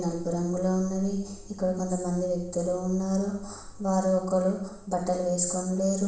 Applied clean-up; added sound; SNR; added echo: none; none; none; reverberation time 0.6 s.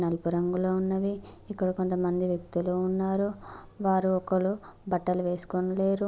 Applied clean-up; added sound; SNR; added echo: none; none; none; none.